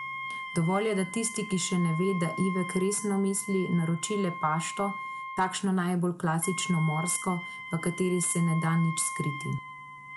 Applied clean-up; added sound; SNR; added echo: none; Wind instrument, woodwind instrument; 10 dB; none.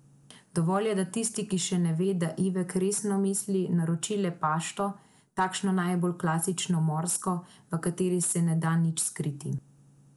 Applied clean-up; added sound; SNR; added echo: none; none; none; none.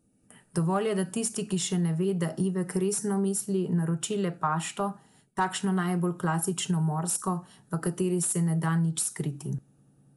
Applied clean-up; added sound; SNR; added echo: neural mask model Resemble Enhance denoiser.